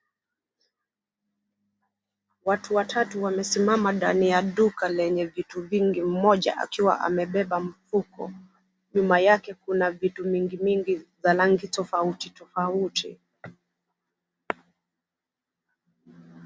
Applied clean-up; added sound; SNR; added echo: none; none; none; none.